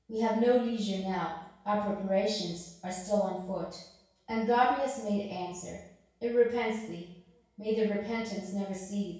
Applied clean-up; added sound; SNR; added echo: none; none; none; reverberation time 0.6 s.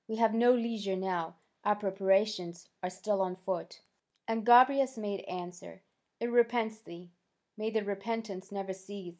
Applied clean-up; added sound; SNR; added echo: none; none; none; none.